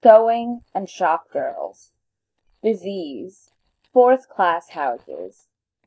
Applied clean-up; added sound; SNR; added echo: neural mask model DeepFilterNet 3.